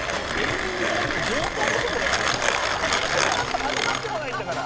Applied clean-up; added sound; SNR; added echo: none; Mechanisms; -3 dB; none.